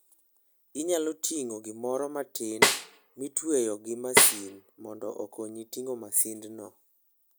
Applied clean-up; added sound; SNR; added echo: none; Snare drum; -3 dB; none.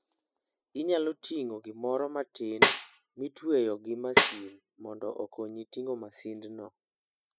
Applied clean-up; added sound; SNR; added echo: classical method spectral subtraction.